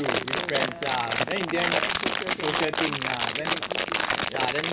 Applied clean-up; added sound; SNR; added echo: none; Crumpling, crinkling; -4 dB; reverberation time 2.1 s.